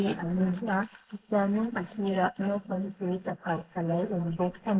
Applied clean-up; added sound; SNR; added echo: neural mask model Resemble Enhance denoiser.